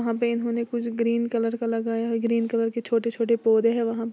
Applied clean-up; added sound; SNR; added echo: none; none; none; none.